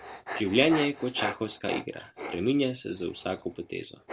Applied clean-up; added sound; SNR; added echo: none; Dog; 9 dB; none.